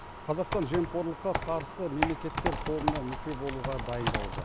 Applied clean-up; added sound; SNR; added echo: none; Computer keyboard; 1 dB; none.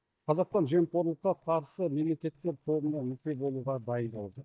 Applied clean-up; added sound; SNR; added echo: neural mask model DeepFilterNet 3.